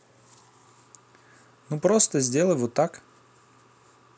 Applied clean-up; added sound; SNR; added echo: none; none; none; none.